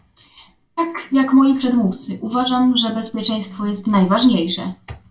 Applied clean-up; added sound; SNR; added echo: none; none; none; reverberation time 0.2 s.